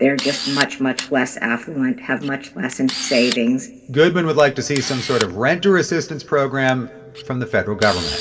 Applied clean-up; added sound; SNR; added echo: none; Camera; 12 dB; reverberation time 1.5 s.